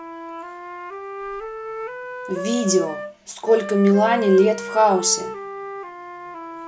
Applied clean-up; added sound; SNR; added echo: none; Wind instrument, woodwind instrument; 9 dB; none.